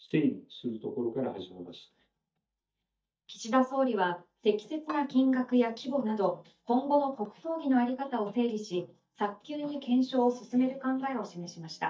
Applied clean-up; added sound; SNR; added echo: neural mask model DeepFilterNet 3.